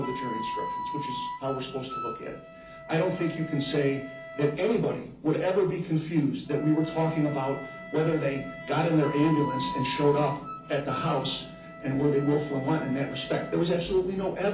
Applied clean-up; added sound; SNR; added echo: none; Wind instrument, woodwind instrument; 11 dB; reverberation time 0.4 s.